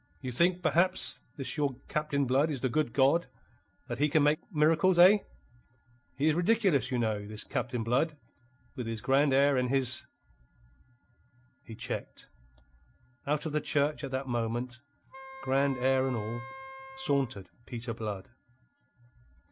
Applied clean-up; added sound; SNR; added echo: none; Wind instrument, woodwind instrument; 14 dB; none.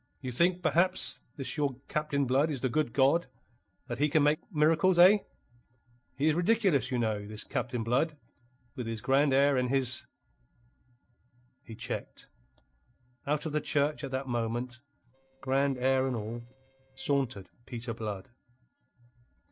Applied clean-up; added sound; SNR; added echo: neural separator model SepFormer DNS4.